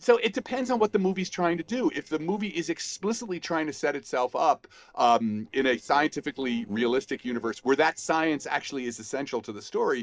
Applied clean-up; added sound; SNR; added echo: neural separator model SepFormer DNS4.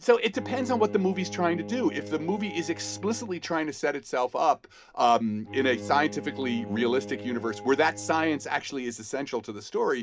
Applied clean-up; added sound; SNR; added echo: none; Bowed string instrument; 14 dB; reverberation time 0.3 s.